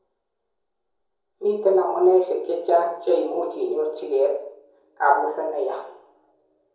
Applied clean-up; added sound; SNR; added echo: none; none; none; reverberation time 2.6 s.